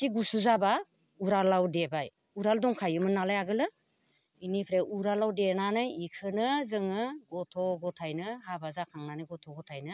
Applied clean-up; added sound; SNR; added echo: none; none; none; none.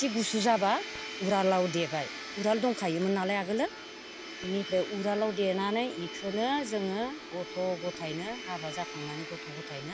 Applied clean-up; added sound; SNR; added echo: none; Domestic sounds, home sounds; 10 dB; none.